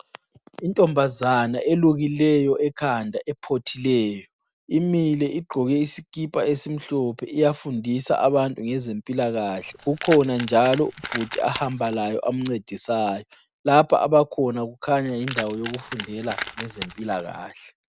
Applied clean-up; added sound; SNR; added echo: none; Keys jangling; 12 dB; none.